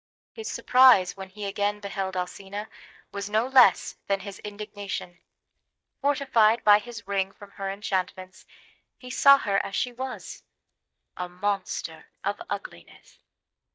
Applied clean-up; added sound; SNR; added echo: neural mask model DeepFilterNet 3.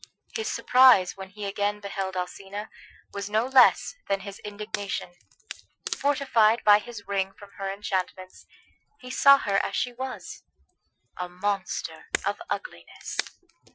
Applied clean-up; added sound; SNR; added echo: classical method Wiener filter.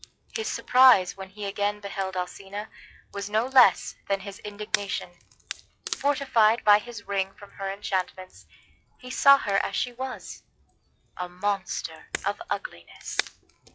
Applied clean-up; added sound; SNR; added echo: classical method log-MMSE.